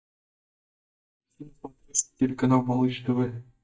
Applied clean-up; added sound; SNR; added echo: neural mask model DeepFilterNet 3.